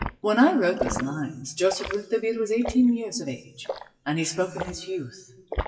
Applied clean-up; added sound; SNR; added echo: classical method WPE with log-MMSE.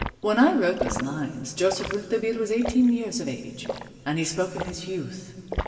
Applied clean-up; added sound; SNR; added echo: none; Liquid; 10 dB; reverberation time 2.3 s.